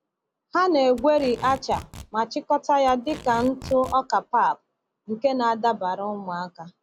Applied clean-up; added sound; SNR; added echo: none; Packing tape, duct tape; 17 dB; none.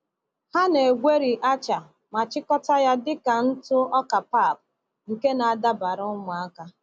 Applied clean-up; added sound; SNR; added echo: none; none; none; none.